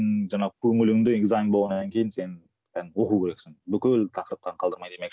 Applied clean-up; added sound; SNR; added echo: none; none; none; none.